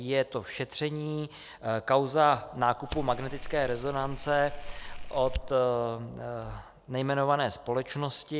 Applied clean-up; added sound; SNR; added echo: none; Fire; 7 dB; none.